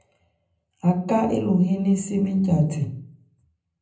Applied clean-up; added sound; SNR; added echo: none; none; none; reverberation time 0.6 s.